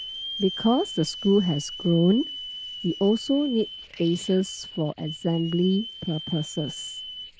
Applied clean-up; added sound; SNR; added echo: neural diffusion model UNIVERSE++.